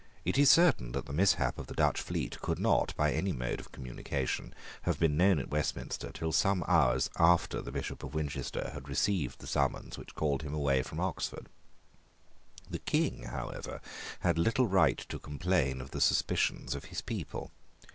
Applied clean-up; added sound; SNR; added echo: none; none; none; none.